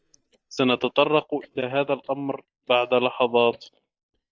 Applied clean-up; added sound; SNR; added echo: neural mask model DeepFilterNet 3.